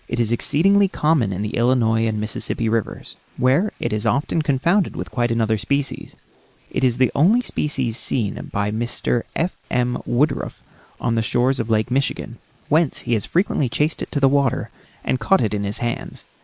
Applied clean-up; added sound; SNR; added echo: neural mask model Resemble Enhance denoiser.